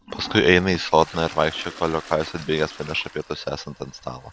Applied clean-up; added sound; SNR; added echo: none; Toilet flush; 18 dB; none.